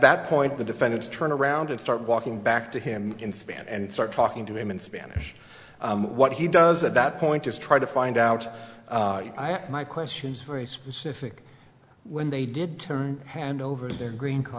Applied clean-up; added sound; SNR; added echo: none; none; none; none.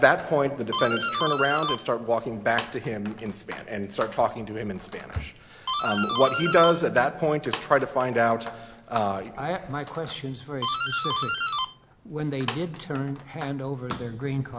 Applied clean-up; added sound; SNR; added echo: none; Doorbell; 5 dB; none.